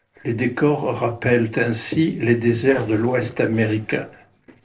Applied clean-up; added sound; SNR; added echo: neural separator model SepFormer DNS4.